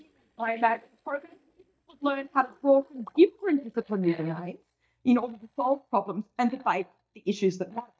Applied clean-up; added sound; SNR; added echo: neural mask model DeepFilterNet 3.